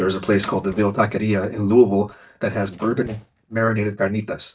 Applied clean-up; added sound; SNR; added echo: neural mask model DeepFilterNet 3.